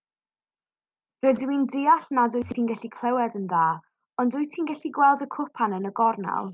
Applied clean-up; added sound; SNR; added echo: none; none; none; none.